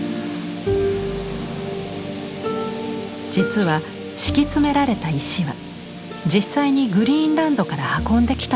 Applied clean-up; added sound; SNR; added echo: none; none; none; none.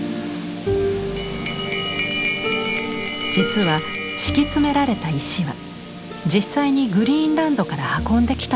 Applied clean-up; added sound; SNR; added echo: none; Bell; 9 dB; none.